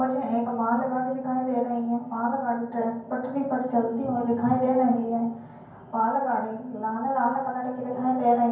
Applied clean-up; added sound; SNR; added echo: none; none; none; reverberation time 0.9 s.